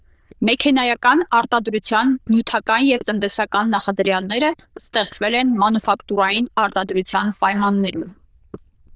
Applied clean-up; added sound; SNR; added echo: neural diffusion model UNIVERSE++.